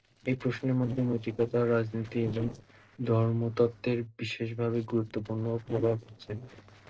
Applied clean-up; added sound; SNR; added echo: neural separator model SepFormer DNS4.